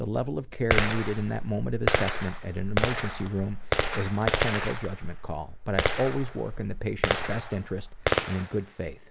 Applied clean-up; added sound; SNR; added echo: none; Gunshot, gunfire; -2 dB; none.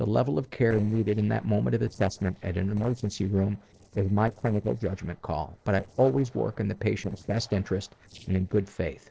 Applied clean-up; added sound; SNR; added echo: neural separator model SepFormer DNS4.